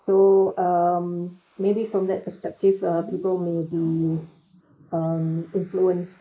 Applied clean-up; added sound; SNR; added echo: neural mask model Resemble Enhance denoiser.